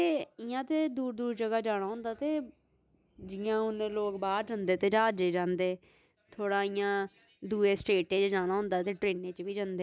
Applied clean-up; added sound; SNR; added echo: none; none; none; none.